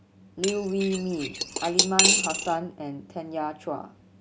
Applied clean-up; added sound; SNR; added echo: none; Cutlery, silverware / Dishes, pots, and pans; -4 dB; none.